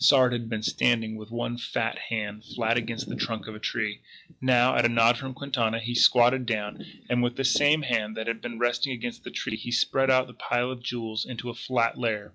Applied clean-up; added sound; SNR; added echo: classical method log-MMSE.